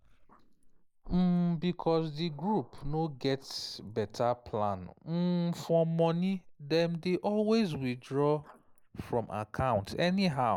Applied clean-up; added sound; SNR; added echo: neural mask model Resemble Enhance denoiser.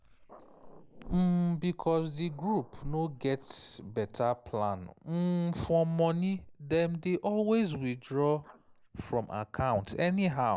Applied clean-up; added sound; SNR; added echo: none; Growling; 19 dB; none.